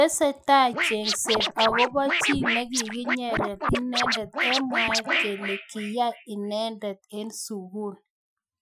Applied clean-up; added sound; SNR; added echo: classical method Wiener filter.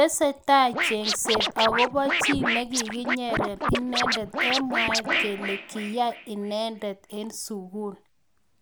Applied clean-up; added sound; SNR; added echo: none; Scratching (performance technique); 2 dB; none.